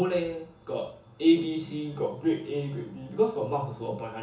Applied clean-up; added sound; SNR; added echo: none; none; none; reverberation time 0.7 s.